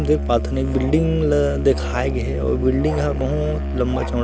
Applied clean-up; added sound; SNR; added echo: none; Musical instrument; 3 dB; none.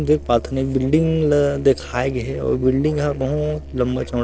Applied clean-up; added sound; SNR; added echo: neural separator model SepFormer DNS4.